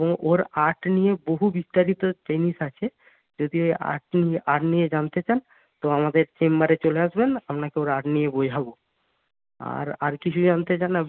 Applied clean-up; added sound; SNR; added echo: none; none; none; none.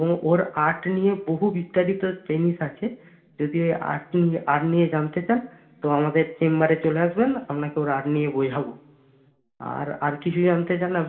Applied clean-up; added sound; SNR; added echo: none; none; none; reverberation time 1.9 s.